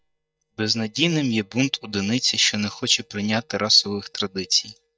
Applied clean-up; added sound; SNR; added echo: neural mask model DeepFilterNet 3.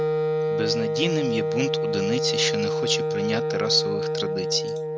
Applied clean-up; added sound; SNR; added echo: none; Wind instrument, woodwind instrument; -3 dB; none.